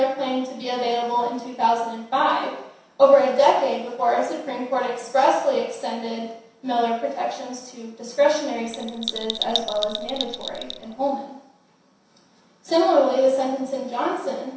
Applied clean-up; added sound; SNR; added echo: none; Bell; 9 dB; reverberation time 0.7 s.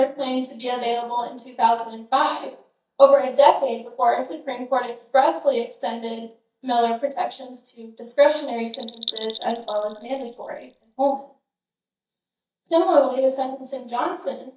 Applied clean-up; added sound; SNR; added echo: neural mask model DeepFilterNet 3.